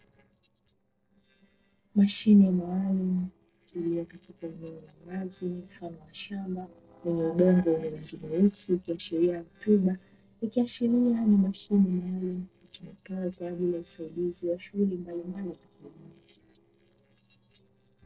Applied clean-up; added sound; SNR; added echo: neural separator model SepFormer DNS4.